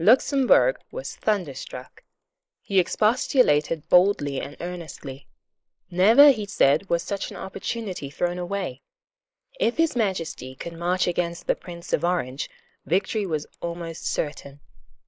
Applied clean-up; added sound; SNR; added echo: neural mask model Resemble Enhance denoiser.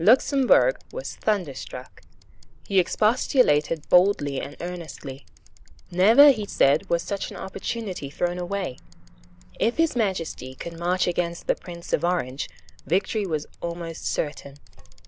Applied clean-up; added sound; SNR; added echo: none; Bicycle; 19 dB; none.